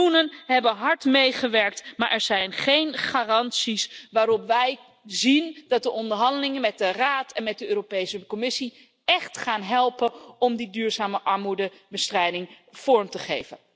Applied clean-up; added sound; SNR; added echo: none; none; none; none.